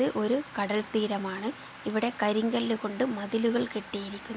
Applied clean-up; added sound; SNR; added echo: none; none; none; none.